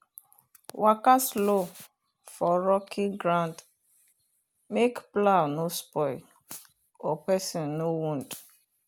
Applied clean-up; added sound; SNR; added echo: none; none; none; none.